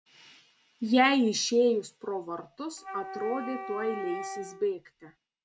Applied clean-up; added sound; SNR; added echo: none; Wind instrument, woodwind instrument; 11 dB; none.